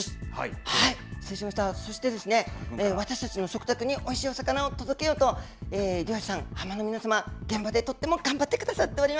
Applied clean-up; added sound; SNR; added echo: none; none; none; none.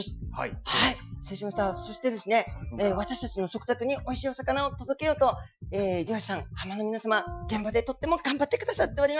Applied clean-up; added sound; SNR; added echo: classical method Wiener filter.